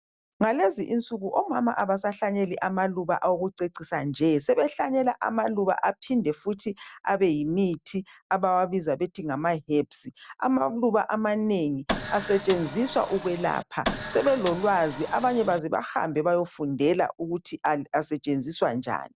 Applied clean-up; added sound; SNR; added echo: none; Printer; 9 dB; none.